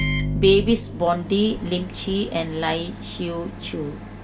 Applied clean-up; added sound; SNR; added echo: none; Microwave oven; 6 dB; reverberation time 0.7 s.